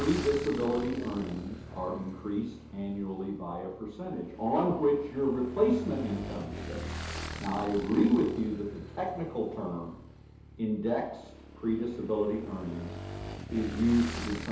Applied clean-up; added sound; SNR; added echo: none; Motorcycle / Engine; 10 dB; reverberation time 0.8 s.